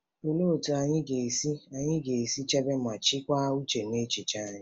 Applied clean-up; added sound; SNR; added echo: none; none; none; none.